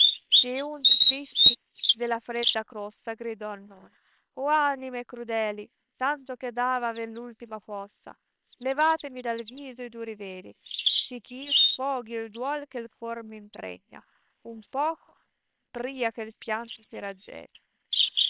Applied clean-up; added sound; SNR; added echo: neural separator model SepFormer WHAM!.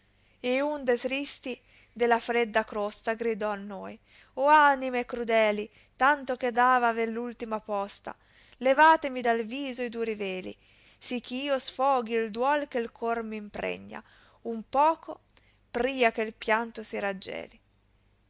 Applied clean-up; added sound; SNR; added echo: none; none; none; none.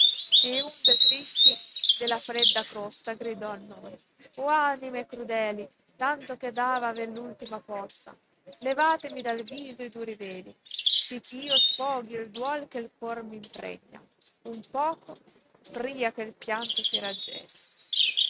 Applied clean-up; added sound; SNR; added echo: neural mask model RNNoise.